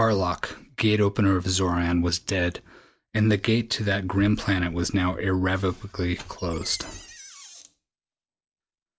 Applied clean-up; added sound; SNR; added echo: none; Door; 20 dB; none.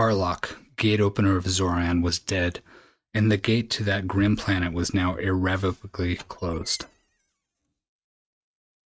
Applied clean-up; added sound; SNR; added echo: neural mask model RNNoise.